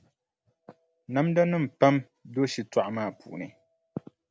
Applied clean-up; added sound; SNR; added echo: none; none; none; none.